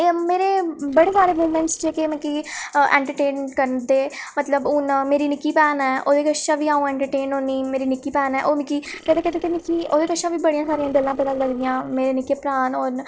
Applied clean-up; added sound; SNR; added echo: neural separator model SepFormer DNS4.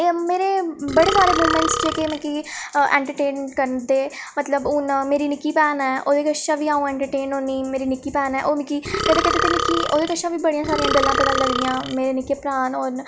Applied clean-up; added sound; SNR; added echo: none; Burping, eructation; 2 dB; none.